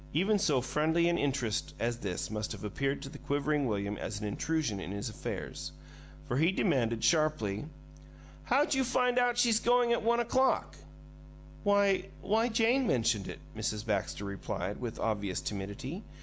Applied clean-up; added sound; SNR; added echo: none; none; none; none.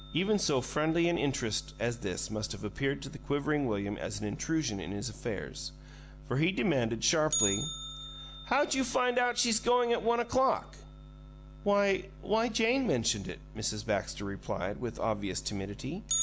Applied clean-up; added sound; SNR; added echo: none; Bell; 13 dB; none.